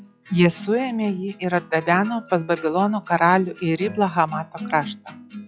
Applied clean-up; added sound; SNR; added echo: classical method log-MMSE.